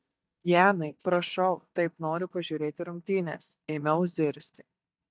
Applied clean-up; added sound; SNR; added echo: neural mask model DeepFilterNet 3.